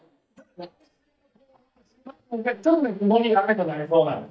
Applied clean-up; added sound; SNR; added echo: neural mask model DeepFilterNet 3.